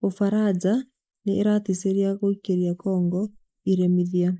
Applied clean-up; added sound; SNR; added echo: neural mask model Resemble Enhance denoiser.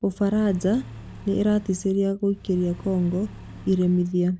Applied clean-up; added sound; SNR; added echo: none; Accelerating, revving, vroom / Car; 18 dB; none.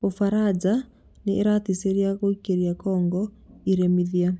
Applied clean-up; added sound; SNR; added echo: none; none; none; none.